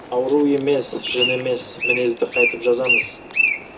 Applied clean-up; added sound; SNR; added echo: none; Bird; 3 dB; reverberation time 0.2 s.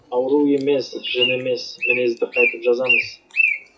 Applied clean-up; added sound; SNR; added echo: classical method WPE with log-MMSE.